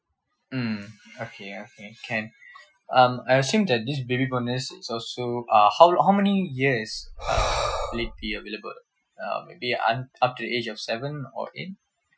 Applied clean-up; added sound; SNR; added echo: classical method Wiener filter.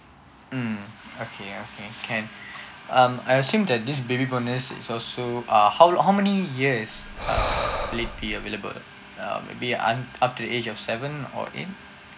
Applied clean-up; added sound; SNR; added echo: none; Breathing; 4 dB; none.